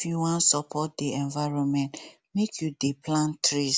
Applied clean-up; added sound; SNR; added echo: none; none; none; none.